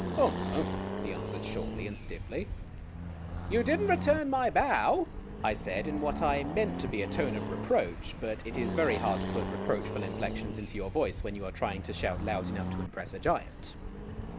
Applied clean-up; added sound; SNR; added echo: none; Accelerating, revving, vroom; 4 dB; none.